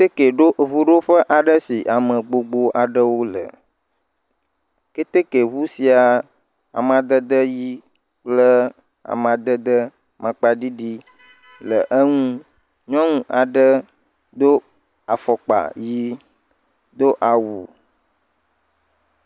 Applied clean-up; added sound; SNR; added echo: none; none; none; none.